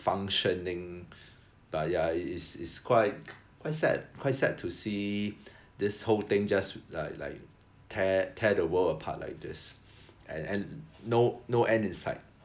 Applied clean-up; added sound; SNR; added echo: none; none; none; none.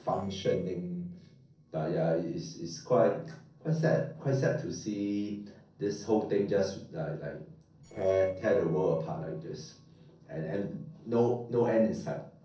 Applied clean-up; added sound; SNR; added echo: neural separator model SepFormer DNS4.